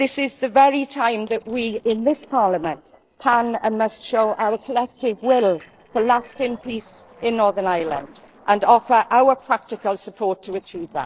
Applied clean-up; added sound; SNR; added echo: neural separator model SepFormer DNS4.